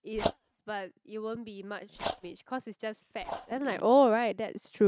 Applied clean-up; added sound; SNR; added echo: neural mask model RNNoise.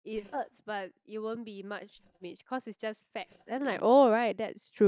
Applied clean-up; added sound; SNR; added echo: neural mask model DeepFilterNet 3.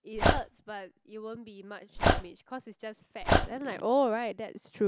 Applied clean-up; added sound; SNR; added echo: none; Dog; -4 dB; none.